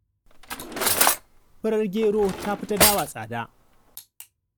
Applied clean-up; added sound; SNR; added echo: none; Cutlery, silverware; -2 dB; none.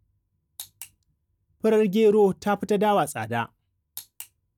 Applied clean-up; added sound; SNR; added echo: none; none; none; none.